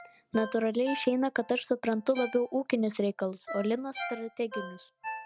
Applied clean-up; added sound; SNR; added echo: none; Bowed string instrument + Ringtone; 12 dB; none.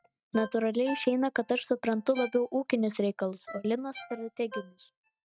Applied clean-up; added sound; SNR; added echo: neural mask model RNNoise.